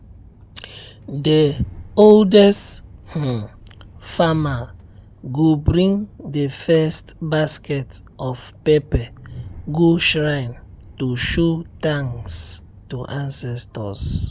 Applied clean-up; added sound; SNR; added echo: none; Train; 20 dB; none.